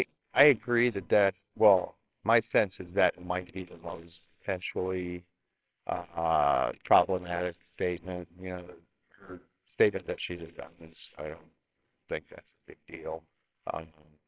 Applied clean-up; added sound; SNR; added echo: neural separator model SepFormer WHAMR!.